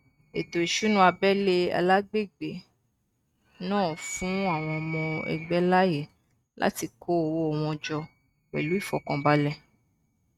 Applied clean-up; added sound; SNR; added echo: neural mask model RNNoise.